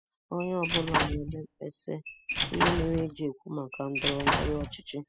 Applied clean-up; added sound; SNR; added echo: classical method spectral subtraction.